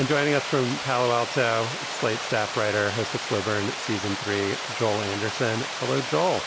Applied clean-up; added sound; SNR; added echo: none; Water; 6 dB; none.